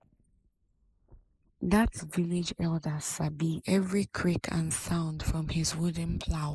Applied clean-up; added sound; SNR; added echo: neural mask model Resemble Enhance denoiser.